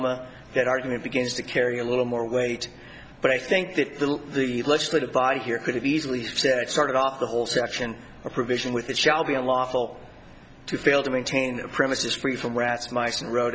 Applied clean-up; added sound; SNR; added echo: none; none; none; none.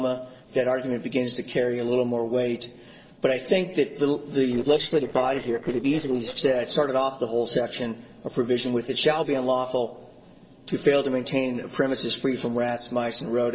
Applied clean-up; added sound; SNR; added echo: neural separator model SepFormer DNS4.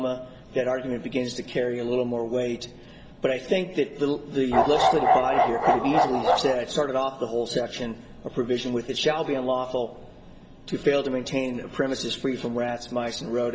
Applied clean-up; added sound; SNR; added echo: none; Bark; -4 dB; reverberation time 2.1 s.